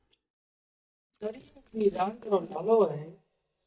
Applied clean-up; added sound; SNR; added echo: neural mask model DeepFilterNet 3.